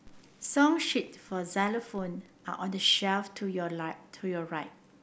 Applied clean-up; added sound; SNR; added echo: none; none; none; none.